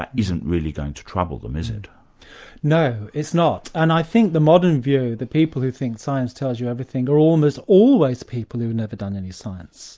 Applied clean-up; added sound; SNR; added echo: none; none; none; none.